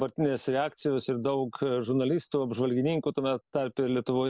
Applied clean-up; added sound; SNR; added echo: neural mask model Resemble Enhance denoiser.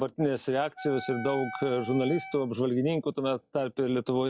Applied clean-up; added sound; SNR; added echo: classical method log-MMSE.